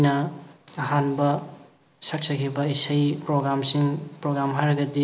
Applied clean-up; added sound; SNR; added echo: none; none; none; none.